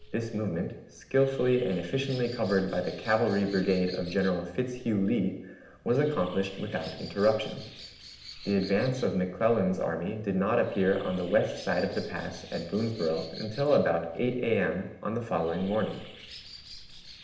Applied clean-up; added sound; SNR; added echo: none; Bird; 18 dB; reverberation time 0.8 s.